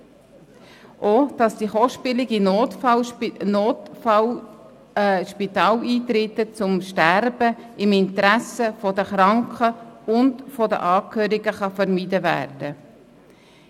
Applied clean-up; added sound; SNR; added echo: none; none; none; none.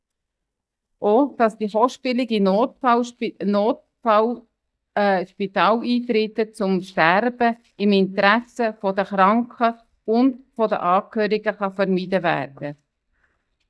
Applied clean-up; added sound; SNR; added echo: neural mask model DeepFilterNet 3.